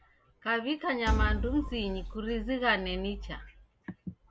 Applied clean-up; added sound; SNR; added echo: none; Thump, thud; -2 dB; none.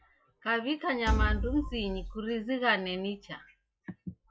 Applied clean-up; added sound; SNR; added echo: classical method log-MMSE.